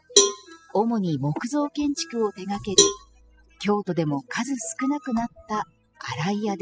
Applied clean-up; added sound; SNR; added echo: classical method spectral subtraction.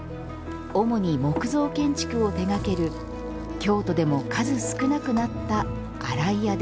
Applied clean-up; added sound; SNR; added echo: none; none; none; none.